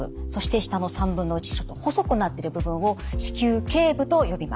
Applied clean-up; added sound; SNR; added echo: none; none; none; none.